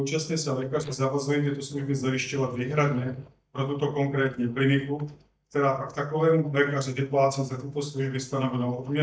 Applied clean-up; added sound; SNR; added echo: neural mask model DeepFilterNet 3.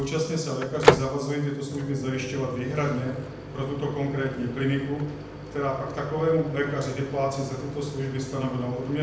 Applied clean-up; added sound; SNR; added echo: none; Microwave oven; 4 dB; reverberation time 0.9 s.